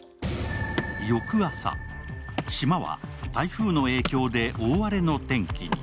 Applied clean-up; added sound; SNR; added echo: none; Wood; 13 dB; none.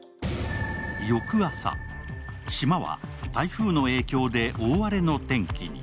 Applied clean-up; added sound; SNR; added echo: none; none; none; none.